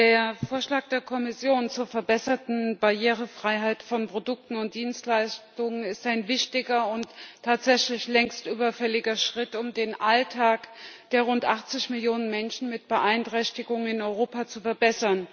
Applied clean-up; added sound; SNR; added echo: none; none; none; none.